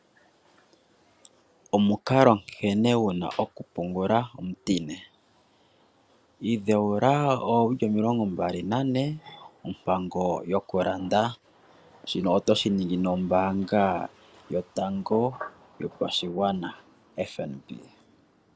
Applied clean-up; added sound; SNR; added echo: none; none; none; none.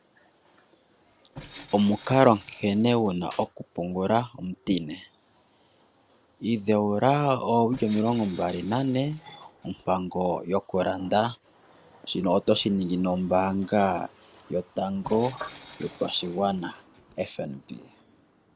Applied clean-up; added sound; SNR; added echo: none; Tools; 19 dB; none.